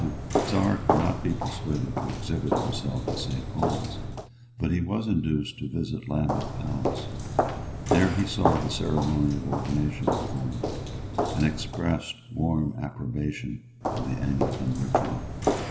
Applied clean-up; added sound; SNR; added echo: none; Walk, footsteps; 2 dB; reverberation time 1.4 s.